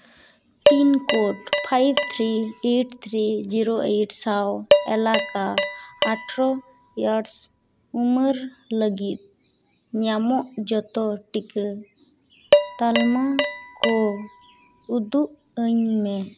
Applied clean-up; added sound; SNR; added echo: none; Dishes, pots, and pans; 2 dB; none.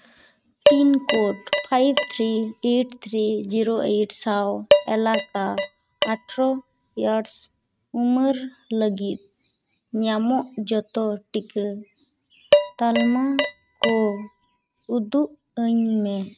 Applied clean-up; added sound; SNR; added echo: neural mask model RNNoise.